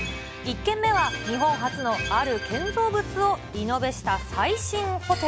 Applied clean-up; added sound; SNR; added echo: none; Bowed string instrument; 11 dB; none.